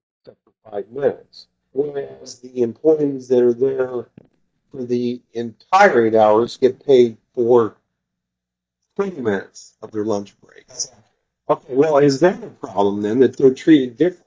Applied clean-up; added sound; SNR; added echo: neural mask model DeepFilterNet 3.